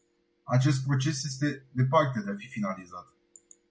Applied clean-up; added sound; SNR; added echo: none; none; none; none.